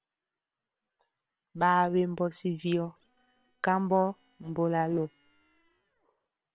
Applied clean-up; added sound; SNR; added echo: neural separator model SepFormer WHAM!.